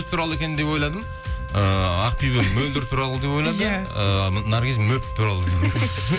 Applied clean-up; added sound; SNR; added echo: none; Wind instrument, woodwind instrument; 16 dB; none.